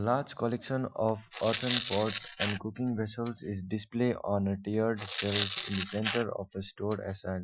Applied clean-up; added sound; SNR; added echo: classical method Wiener filter.